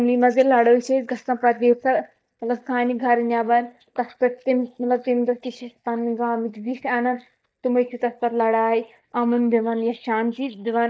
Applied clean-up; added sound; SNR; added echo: neural mask model DeepFilterNet 3.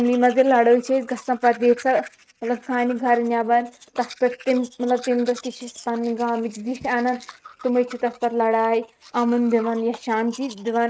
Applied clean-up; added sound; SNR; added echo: neural mask model RNNoise.